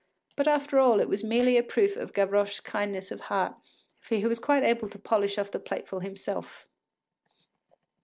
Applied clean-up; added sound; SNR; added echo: neural separator model SepFormer DNS4.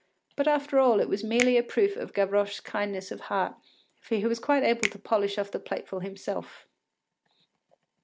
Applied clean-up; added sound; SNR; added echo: none; Finger snapping; 12 dB; none.